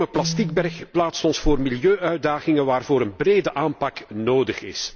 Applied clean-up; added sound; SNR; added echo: none; Guitar; 12 dB; none.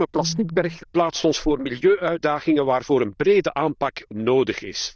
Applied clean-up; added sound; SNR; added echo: neural diffusion model UNIVERSE++.